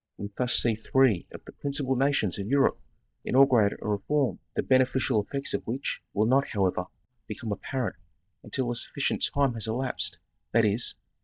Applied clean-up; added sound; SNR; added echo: neural mask model DeepFilterNet 3.